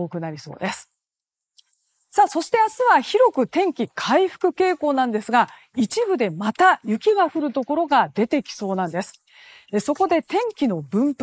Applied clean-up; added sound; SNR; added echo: neural mask model Resemble Enhance denoiser.